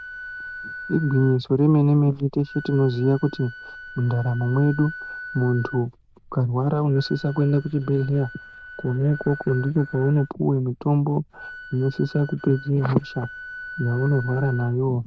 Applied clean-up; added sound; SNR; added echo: neural diffusion model UNIVERSE++.